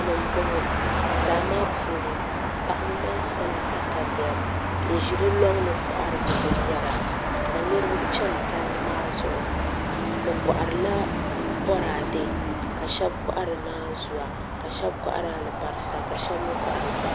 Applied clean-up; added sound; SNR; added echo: none; Car passing by / Traffic noise, roadway noise / Engine; -3 dB; none.